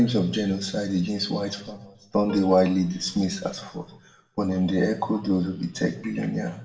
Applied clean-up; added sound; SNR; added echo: none; Plucked string instrument; 19 dB; reverberation time 0.6 s.